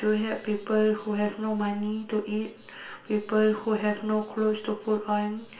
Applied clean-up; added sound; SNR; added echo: none; none; none; reverberation time 0.4 s.